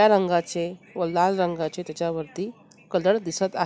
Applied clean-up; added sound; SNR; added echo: none; none; none; none.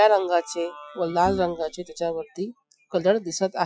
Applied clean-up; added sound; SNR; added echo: classical method Wiener filter.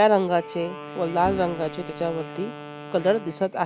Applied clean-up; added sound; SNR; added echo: none; Bowed string instrument + Wind instrument, woodwind instrument; 13 dB; none.